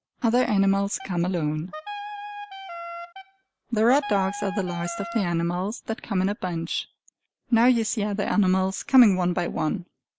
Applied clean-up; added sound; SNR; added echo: none; Wind instrument, woodwind instrument; 11 dB; none.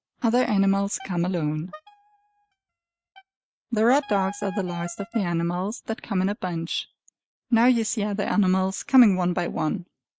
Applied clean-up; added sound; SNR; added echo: neural mask model RNNoise.